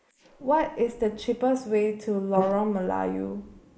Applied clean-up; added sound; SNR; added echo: neural mask model Resemble Enhance denoiser.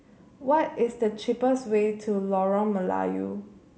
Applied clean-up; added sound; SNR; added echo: none; none; none; none.